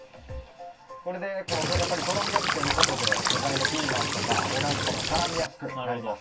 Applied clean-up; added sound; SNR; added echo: none; Cricket / Water; -5 dB; reverberation time 0.1 s.